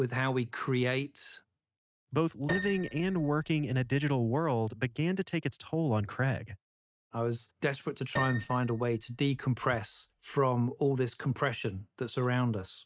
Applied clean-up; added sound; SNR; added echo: neural mask model RNNoise.